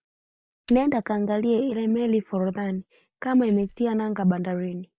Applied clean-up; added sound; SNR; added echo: neural mask model DeepFilterNet 3.